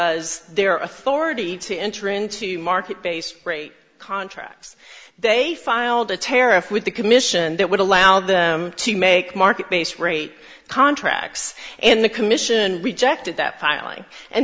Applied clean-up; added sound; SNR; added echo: none; none; none; none.